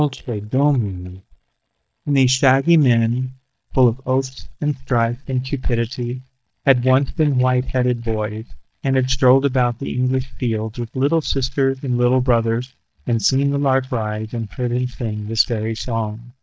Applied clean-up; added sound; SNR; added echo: neural mask model DeepFilterNet 3.